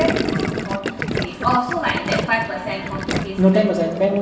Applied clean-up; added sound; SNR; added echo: none; Gurgling; 4 dB; reverberation time 2.1 s.